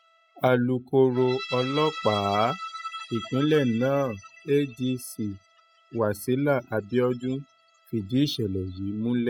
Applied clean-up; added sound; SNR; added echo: classical method spectral subtraction.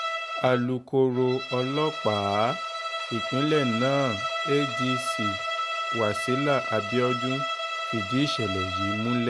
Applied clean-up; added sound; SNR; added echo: none; Bowed string instrument; 4 dB; none.